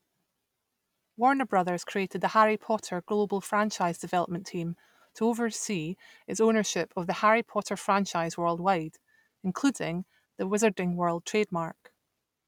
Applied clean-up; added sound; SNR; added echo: none; none; none; none.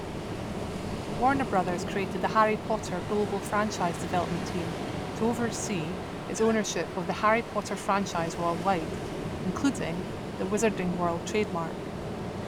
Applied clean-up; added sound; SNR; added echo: none; Ocean; 5 dB; none.